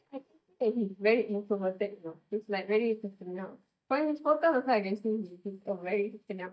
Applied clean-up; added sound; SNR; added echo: neural mask model DeepFilterNet 3.